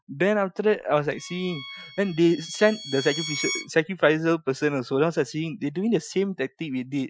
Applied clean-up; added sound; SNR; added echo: classical method Wiener filter.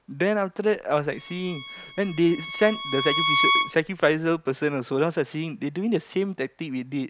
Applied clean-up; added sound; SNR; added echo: none; Bowed string instrument; 2 dB; none.